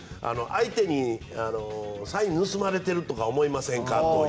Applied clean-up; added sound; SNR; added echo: none; none; none; none.